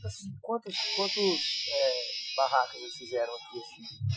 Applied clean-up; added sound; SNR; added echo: classical method Wiener filter.